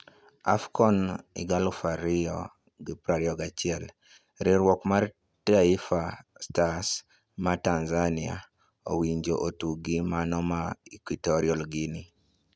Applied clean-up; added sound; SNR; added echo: none; none; none; none.